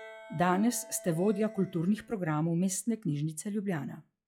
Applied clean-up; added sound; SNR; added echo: classical method log-MMSE.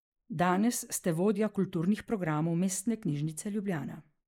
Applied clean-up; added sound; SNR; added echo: neural mask model Resemble Enhance denoiser.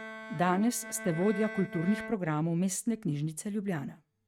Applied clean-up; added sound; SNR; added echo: neural mask model RNNoise.